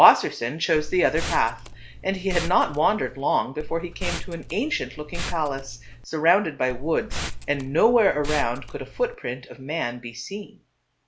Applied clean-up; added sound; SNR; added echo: none; Liquid; 8 dB; none.